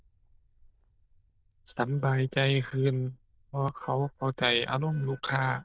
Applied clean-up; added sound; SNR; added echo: neural diffusion model UNIVERSE++.